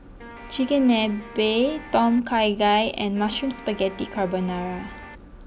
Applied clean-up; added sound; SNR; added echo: none; Guitar; 18 dB; none.